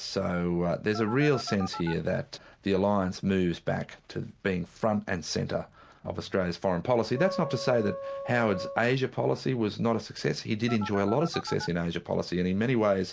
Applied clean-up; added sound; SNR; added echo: none; Telephone + Wind instrument, woodwind instrument; 10 dB; none.